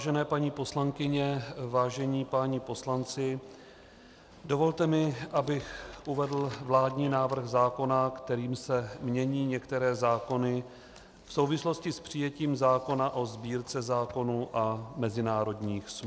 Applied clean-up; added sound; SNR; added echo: none; none; none; none.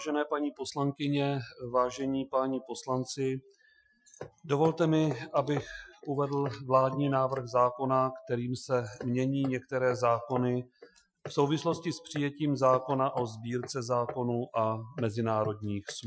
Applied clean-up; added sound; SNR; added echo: classical method Wiener filter.